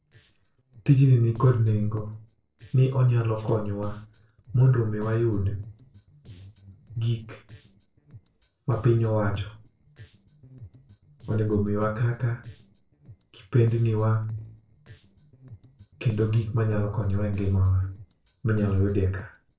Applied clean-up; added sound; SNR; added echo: neural separator model SepFormer DNS4.